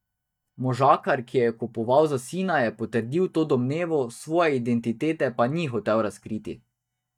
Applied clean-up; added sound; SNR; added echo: neural mask model DeepFilterNet 3.